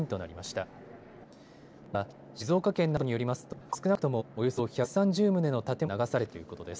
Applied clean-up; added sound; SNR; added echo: none; none; none; none.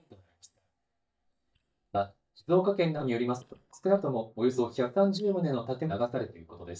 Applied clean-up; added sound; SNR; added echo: neural mask model DeepFilterNet 3.